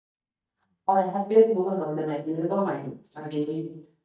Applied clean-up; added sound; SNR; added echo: neural mask model DeepFilterNet 3.